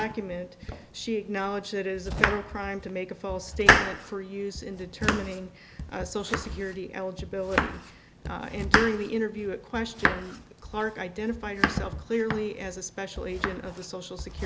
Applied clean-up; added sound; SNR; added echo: none; Domestic sounds, home sounds; -2 dB; none.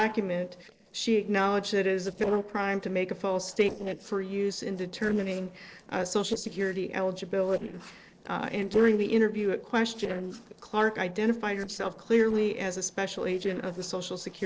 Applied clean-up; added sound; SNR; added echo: neural separator model SepFormer DNS4.